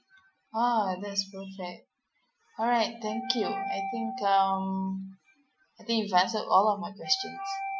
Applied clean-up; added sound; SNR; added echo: classical method Wiener filter.